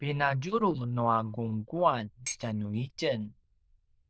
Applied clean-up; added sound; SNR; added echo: neural diffusion model UNIVERSE++.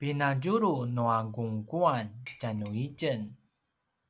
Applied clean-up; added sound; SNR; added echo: none; Dishes, pots, and pans; 13 dB; none.